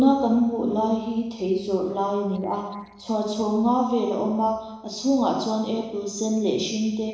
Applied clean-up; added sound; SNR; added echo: neural separator model SepFormer DNS4.